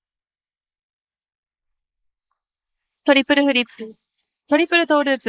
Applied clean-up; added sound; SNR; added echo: neural mask model Resemble Enhance denoiser.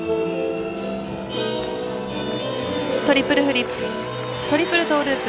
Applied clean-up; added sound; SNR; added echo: none; Motorcycle / Engine; 17 dB; none.